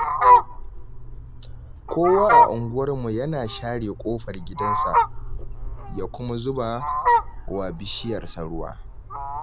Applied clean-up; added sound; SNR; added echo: none; Fowl; -4 dB; none.